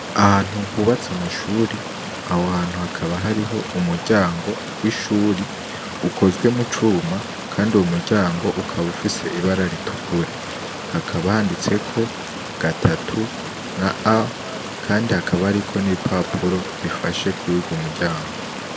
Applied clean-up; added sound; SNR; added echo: none; Stream; 8 dB; reverberation time 0.4 s.